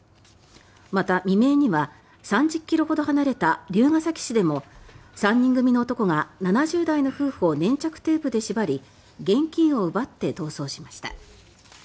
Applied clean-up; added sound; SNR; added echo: none; none; none; none.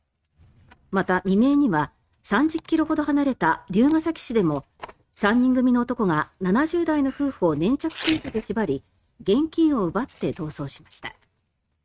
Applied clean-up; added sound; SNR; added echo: neural mask model RNNoise.